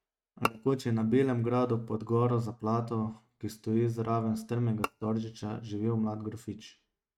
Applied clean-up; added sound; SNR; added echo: neural mask model RNNoise.